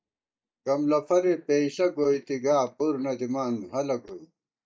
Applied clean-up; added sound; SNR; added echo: neural mask model DeepFilterNet 3.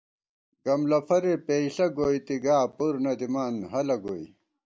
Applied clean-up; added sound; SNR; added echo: none; none; none; none.